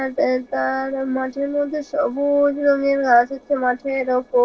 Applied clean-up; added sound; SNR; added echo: neural separator model SepFormer DNS4.